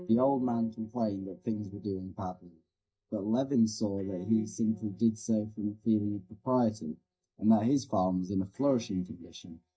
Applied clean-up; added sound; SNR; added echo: neural mask model DeepFilterNet 3.